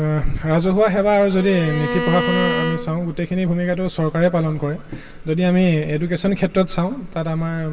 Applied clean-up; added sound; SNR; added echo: none; Bowed string instrument; 6 dB; reverberation time 2.8 s.